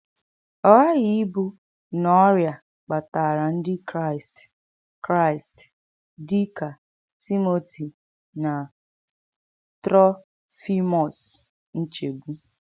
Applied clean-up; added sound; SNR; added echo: none; none; none; none.